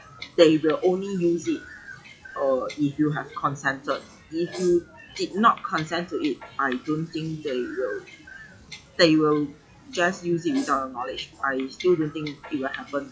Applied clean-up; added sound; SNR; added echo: classical method log-MMSE.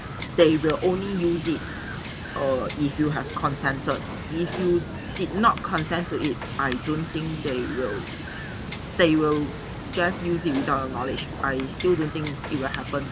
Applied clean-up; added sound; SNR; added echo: none; Wind / Boat, Water vehicle; 8 dB; none.